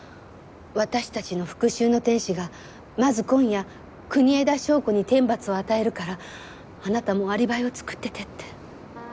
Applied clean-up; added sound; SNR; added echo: none; none; none; none.